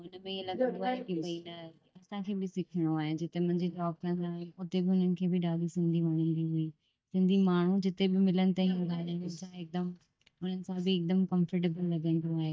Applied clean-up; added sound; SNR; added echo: neural mask model DeepFilterNet 3.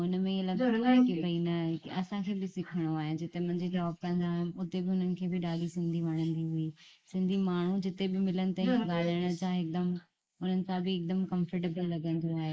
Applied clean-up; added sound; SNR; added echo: neural mask model Resemble Enhance denoiser.